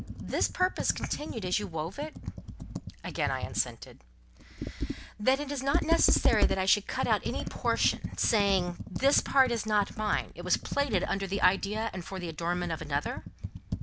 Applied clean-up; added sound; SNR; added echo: none; Computer keyboard; 4 dB; none.